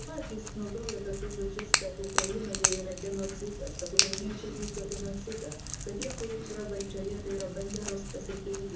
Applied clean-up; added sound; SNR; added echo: none; Crack / Crackle; -3 dB; reverberation time 0.6 s.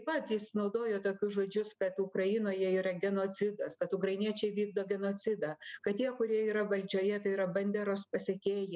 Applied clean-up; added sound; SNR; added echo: none; none; none; none.